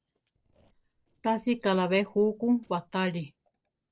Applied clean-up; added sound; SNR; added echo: neural separator model SepFormer DNS4.